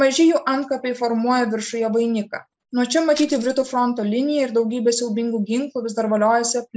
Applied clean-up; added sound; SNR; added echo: none; Tambourine; 15 dB; none.